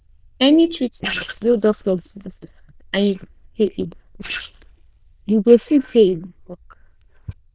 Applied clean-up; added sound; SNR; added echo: neural diffusion model UNIVERSE++.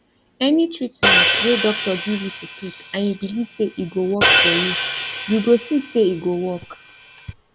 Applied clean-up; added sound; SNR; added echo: none; Hi-hat; 0 dB; none.